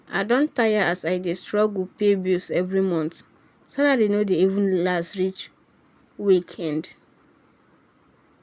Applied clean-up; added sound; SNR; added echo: none; none; none; none.